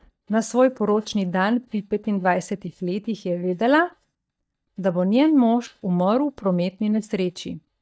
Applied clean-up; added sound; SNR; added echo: neural mask model DeepFilterNet 3.